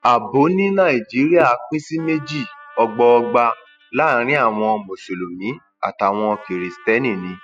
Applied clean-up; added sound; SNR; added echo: classical method spectral subtraction.